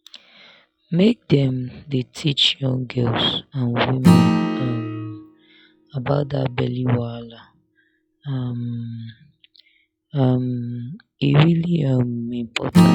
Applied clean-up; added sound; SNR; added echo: classical method log-MMSE.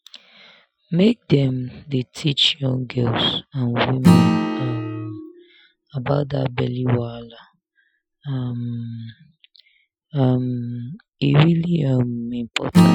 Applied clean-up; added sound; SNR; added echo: classical method Wiener filter.